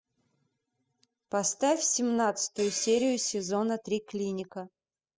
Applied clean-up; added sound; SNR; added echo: classical method spectral subtraction.